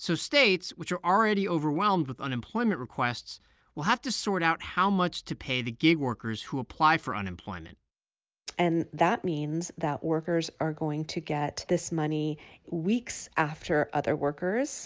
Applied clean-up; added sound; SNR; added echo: none; none; none; none.